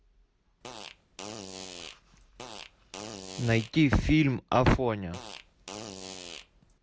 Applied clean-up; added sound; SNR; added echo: none; Fart; 14 dB; none.